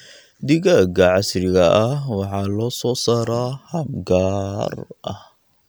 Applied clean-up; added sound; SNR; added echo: none; none; none; none.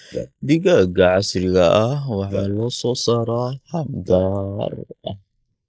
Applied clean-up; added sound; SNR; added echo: neural mask model Resemble Enhance denoiser.